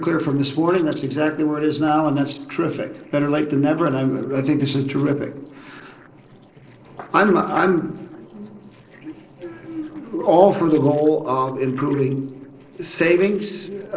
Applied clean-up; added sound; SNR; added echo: neural separator model SepFormer DNS4.